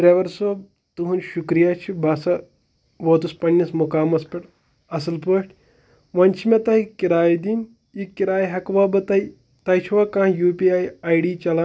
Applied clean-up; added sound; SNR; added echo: none; none; none; none.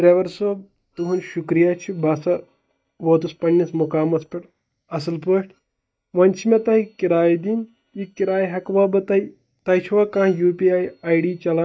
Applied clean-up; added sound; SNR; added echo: neural mask model DeepFilterNet 3.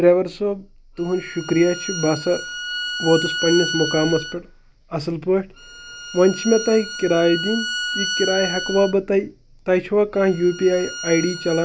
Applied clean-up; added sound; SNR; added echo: none; Bowed string instrument; 9 dB; none.